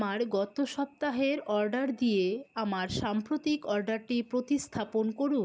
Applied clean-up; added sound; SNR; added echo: none; none; none; none.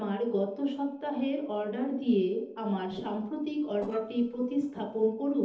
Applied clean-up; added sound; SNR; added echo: neural separator model SepFormer DNS4.